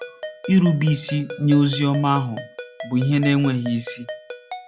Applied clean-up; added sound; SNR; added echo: none; Ringtone; 14 dB; none.